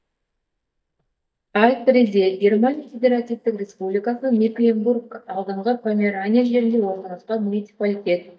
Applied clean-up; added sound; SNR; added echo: neural mask model DeepFilterNet 3.